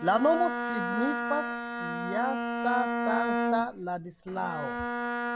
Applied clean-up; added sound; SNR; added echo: none; Bowed string instrument; 1 dB; none.